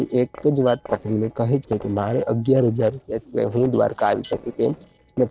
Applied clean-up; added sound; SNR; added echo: neural separator model SepFormer DNS4.